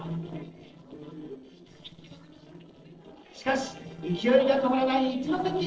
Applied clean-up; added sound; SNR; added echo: neural separator model SepFormer DNS4.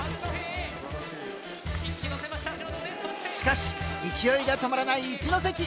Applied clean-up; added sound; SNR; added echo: none; none; none; none.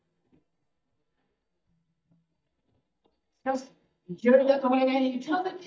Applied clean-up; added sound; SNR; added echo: neural mask model DeepFilterNet 3.